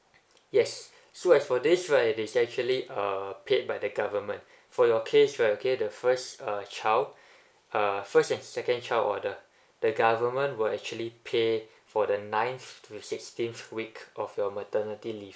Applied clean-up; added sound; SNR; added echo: none; none; none; none.